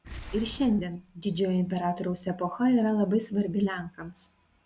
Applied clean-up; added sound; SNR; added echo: none; Boom; 18 dB; none.